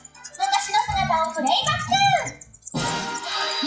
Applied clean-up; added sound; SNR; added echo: classical method WPE with log-MMSE.